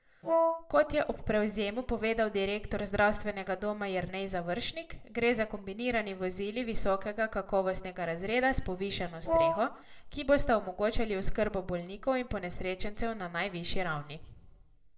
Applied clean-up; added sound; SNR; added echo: neural separator model SepFormer DNS4.